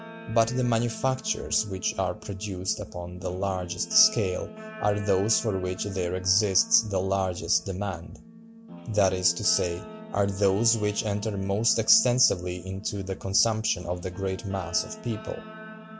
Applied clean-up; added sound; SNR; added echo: none; Guitar; 15 dB; none.